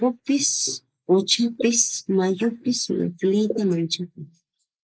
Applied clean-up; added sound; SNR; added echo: neural mask model Resemble Enhance denoiser.